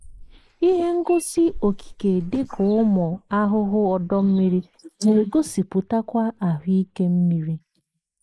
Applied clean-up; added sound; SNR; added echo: neural mask model Resemble Enhance denoiser.